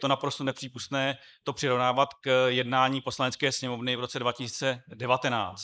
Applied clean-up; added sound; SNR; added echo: neural mask model Resemble Enhance denoiser.